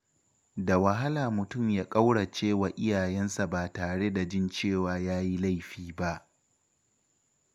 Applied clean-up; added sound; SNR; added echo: none; none; none; none.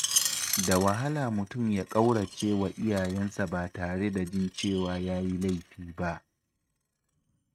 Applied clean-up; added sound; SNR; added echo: neural mask model RNNoise.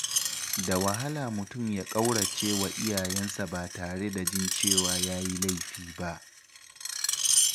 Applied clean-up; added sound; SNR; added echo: none; Screech; -1 dB; none.